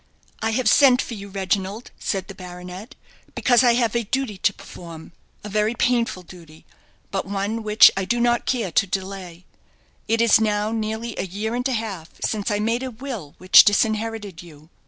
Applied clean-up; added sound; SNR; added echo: none; none; none; none.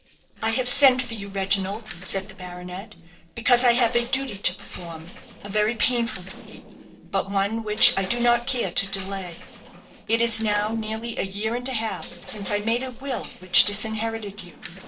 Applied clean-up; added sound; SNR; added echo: neural separator model SepFormer DNS4.